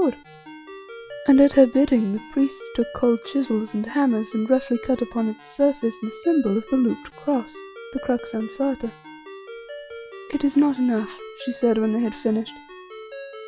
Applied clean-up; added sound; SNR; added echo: classical method log-MMSE.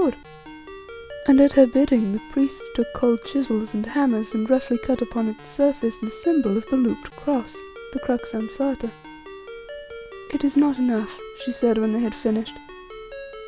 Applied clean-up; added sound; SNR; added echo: none; Ringtone; 16 dB; none.